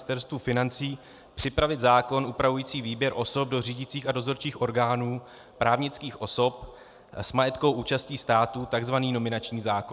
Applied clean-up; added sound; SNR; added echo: none; none; none; none.